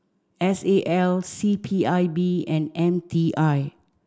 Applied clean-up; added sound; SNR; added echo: none; none; none; none.